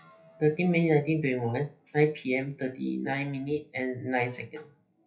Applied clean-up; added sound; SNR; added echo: classical method WPE with log-MMSE.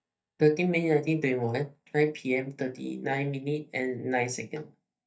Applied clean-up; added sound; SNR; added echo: neural mask model DeepFilterNet 3.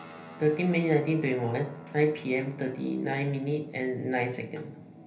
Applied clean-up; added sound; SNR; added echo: none; Guitar; 18 dB; reverberation time 0.3 s.